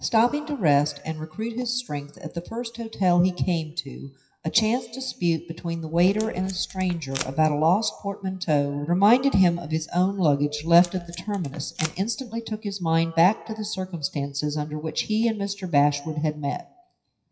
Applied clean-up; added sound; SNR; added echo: classical method WPE with log-MMSE.